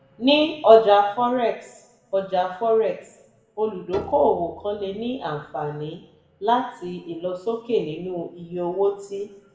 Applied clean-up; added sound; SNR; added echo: none; Piano; 18 dB; reverberation time 0.7 s.